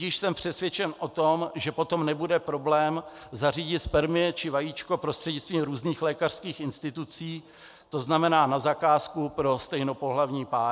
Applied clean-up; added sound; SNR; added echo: none; none; none; none.